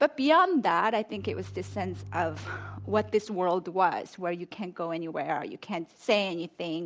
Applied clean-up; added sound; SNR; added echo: none; Bowed string instrument; 13 dB; none.